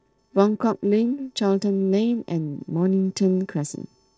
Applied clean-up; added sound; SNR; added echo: neural separator model SepFormer DNS4.